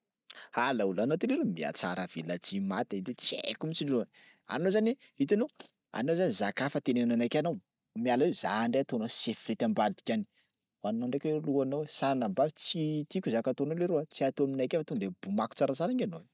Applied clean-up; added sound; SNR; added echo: none; none; none; none.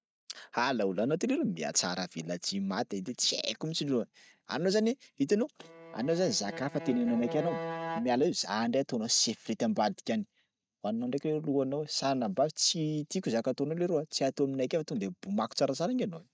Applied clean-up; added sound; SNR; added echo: neural mask model RNNoise.